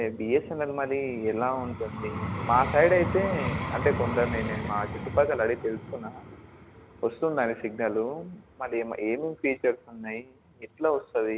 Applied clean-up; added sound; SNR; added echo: none; Vehicle; 8 dB; none.